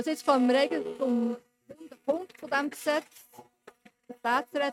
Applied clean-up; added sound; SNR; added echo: neural mask model RNNoise.